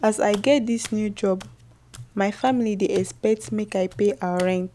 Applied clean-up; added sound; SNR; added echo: none; Hands; 20 dB; none.